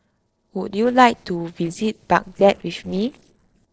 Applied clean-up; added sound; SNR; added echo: neural separator model SepFormer DNS4.